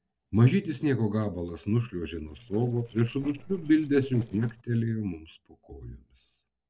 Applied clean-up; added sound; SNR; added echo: neural separator model SepFormer DNS4.